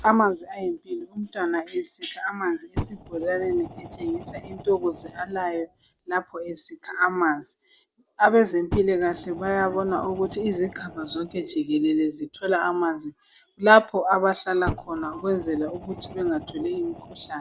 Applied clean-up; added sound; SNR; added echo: none; Fire; 15 dB; none.